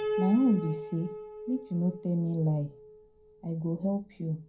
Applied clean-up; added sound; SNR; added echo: none; Piano; 9 dB; reverberation time 0.2 s.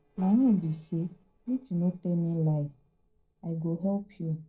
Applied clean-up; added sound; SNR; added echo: neural separator model SepFormer DNS4.